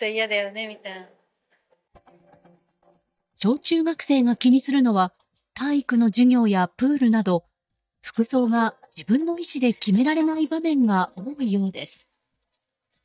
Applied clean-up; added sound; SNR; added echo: neural mask model DeepFilterNet 3.